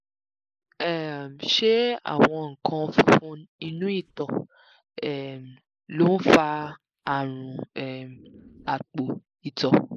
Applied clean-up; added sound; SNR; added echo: neural mask model Resemble Enhance denoiser.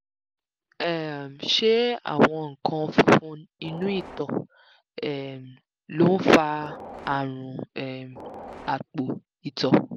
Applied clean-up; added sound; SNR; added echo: none; Train; 14 dB; none.